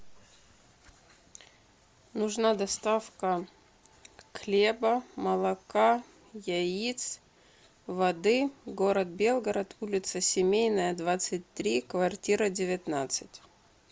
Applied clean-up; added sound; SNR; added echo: none; none; none; none.